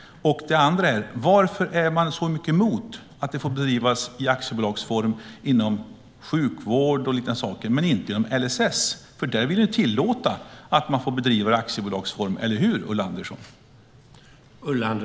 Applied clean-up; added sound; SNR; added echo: none; none; none; none.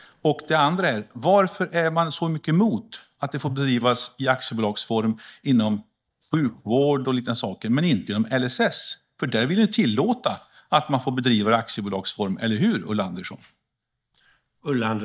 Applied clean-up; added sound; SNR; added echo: neural mask model DeepFilterNet 3.